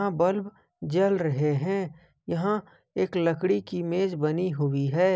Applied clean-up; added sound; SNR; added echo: none; none; none; none.